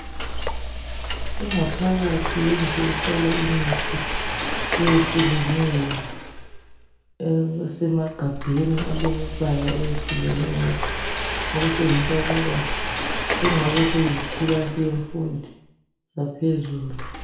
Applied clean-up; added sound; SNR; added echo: none; Frying (food); 2 dB; reverberation time 0.5 s.